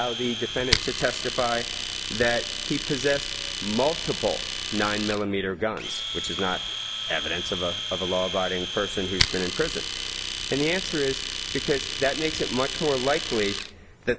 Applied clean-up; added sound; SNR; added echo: none; Domestic sounds, home sounds; 3 dB; none.